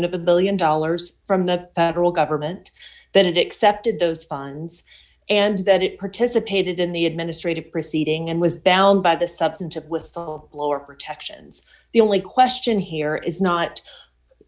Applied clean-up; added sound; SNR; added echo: none; none; none; none.